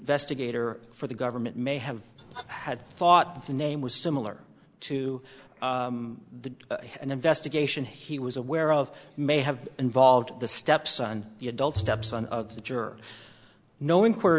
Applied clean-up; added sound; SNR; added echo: none; Bowed string instrument; 12 dB; none.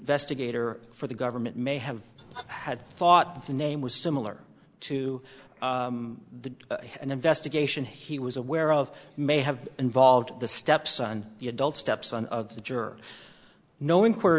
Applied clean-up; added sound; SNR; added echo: none; none; none; none.